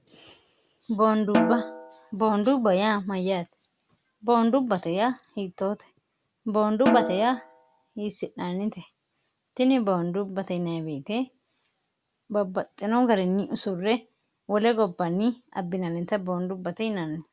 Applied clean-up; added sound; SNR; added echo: none; Snare drum; 3 dB; none.